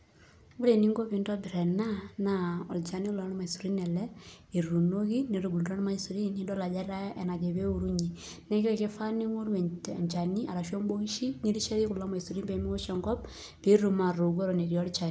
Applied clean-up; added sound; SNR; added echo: none; none; none; none.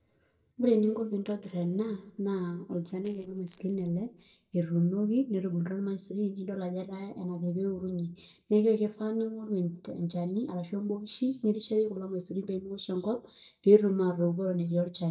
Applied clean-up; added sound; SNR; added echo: neural mask model DeepFilterNet 3.